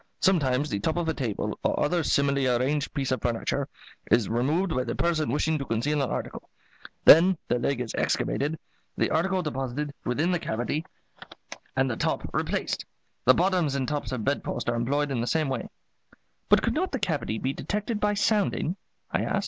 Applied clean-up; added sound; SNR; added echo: none; none; none; none.